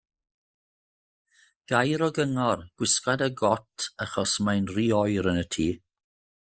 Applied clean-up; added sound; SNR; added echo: neural mask model Resemble Enhance denoiser.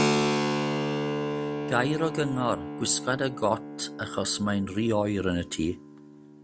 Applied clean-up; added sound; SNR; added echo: none; Keyboard (musical); 2 dB; none.